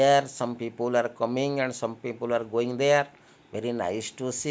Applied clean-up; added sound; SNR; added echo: none; none; none; none.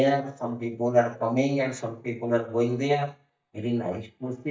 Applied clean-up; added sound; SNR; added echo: neural mask model DeepFilterNet 3.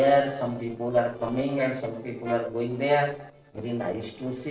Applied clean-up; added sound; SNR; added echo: neural separator model SepFormer DNS4.